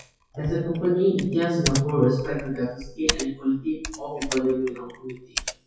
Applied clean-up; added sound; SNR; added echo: classical method WPE with log-MMSE.